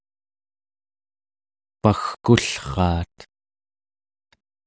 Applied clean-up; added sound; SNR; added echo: none; none; none; none.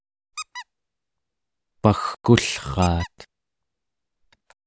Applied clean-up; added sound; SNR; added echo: none; Squeak; 17 dB; none.